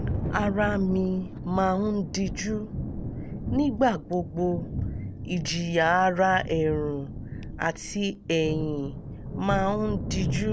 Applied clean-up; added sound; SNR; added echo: none; Thunder; 6 dB; none.